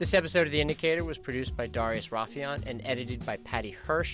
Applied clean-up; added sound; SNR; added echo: none; none; none; none.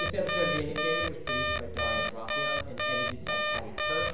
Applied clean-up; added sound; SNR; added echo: none; Alarm; -4 dB; reverberation time 1.0 s.